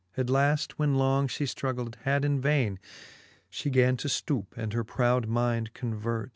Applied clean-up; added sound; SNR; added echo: none; none; none; none.